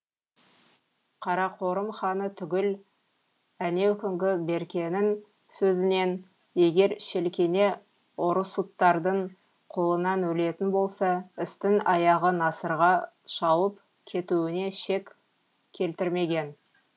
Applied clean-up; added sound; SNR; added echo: none; none; none; none.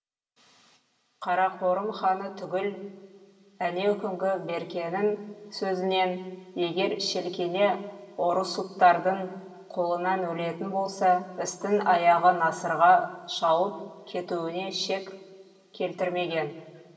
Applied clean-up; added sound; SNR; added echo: none; none; none; reverberation time 1.9 s.